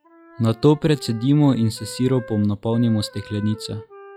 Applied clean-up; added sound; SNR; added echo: classical method log-MMSE.